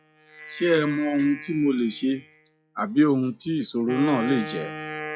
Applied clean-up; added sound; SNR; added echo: classical method log-MMSE.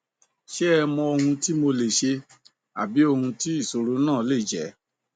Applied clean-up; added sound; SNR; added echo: none; none; none; none.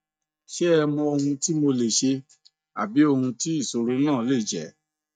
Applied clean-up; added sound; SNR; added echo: neural mask model DeepFilterNet 3.